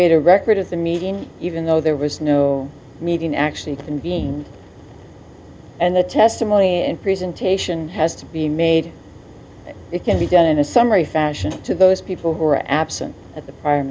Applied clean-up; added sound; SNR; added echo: none; none; none; none.